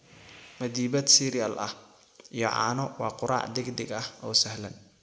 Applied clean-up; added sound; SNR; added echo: none; none; none; none.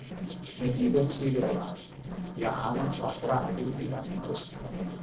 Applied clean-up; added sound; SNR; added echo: neural separator model SepFormer DNS4.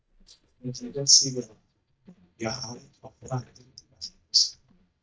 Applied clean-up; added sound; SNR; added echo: neural mask model DeepFilterNet 3.